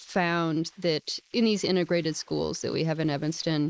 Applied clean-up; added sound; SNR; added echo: neural mask model Resemble Enhance denoiser.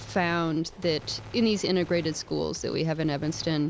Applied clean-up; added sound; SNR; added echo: none; Gunshot, gunfire; 17 dB; none.